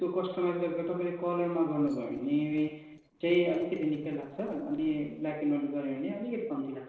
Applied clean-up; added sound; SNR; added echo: neural separator model SepFormer DNS4.